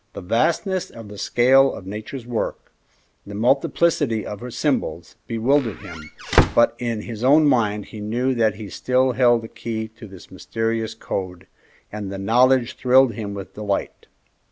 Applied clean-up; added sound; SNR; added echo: none; Squeak / Slam / Wood; 1 dB; none.